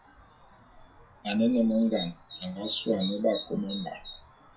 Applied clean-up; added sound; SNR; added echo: classical method WPE with log-MMSE.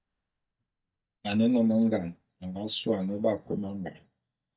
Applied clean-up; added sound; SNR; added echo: neural mask model DeepFilterNet 3.